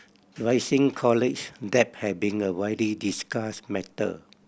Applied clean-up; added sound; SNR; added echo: none; none; none; none.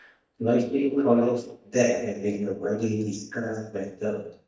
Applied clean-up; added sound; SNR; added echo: neural mask model DeepFilterNet 3.